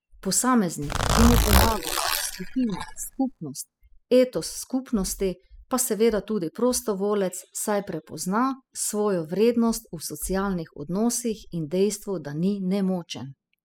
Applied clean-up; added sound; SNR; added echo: classical method spectral subtraction.